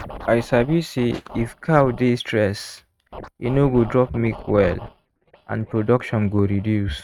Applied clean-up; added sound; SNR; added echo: neural mask model RNNoise.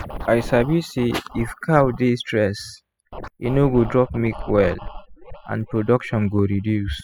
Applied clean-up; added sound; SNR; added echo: classical method spectral subtraction.